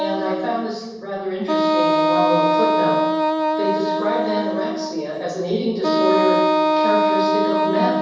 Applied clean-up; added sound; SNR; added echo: none; Wind instrument, woodwind instrument; -4 dB; reverberation time 1.1 s.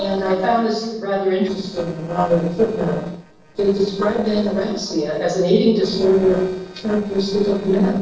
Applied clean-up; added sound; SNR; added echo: neural separator model SepFormer DNS4.